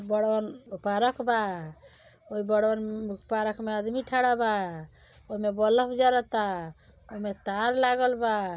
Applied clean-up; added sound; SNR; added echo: none; none; none; none.